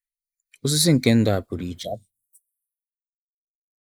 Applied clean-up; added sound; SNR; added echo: neural mask model Resemble Enhance denoiser.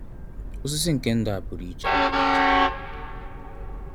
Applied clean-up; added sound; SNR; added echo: none; Train; -5 dB; none.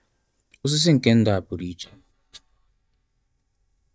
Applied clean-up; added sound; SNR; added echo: neural mask model DeepFilterNet 3.